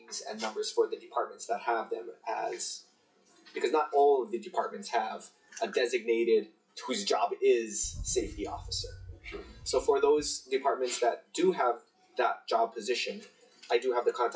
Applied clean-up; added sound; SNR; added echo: classical method WPE with log-MMSE.